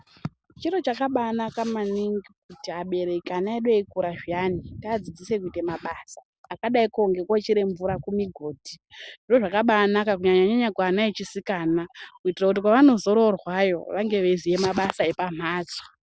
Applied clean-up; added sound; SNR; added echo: none; none; none; none.